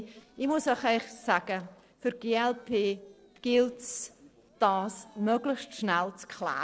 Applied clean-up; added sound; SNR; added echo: neural separator model SepFormer DNS4.